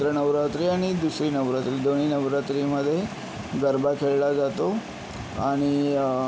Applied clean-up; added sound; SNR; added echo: none; none; none; none.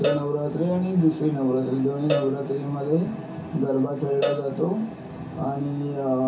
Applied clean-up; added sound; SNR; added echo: none; Cowbell; 8 dB; reverberation time 0.3 s.